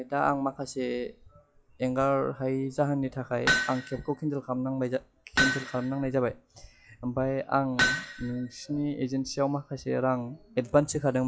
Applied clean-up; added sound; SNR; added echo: classical method WPE with log-MMSE.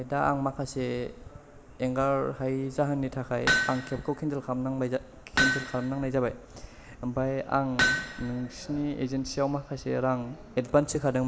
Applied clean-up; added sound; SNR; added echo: none; Hammer; 2 dB; reverberation time 1.4 s.